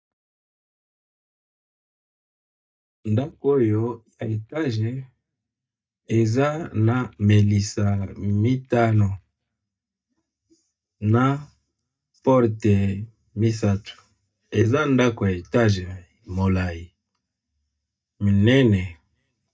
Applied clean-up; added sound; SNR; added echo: neural mask model DeepFilterNet 3.